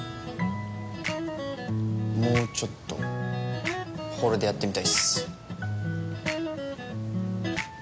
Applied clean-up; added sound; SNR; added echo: none; none; none; none.